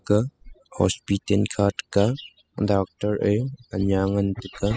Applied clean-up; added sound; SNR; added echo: classical method spectral subtraction.